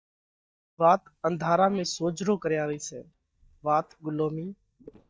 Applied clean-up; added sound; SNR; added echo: neural mask model DeepFilterNet 3.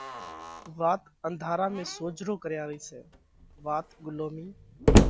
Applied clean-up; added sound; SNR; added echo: none; Slam; -5 dB; none.